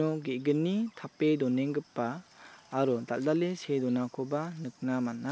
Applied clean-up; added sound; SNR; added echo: none; none; none; none.